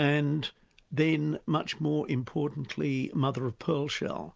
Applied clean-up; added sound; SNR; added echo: none; none; none; none.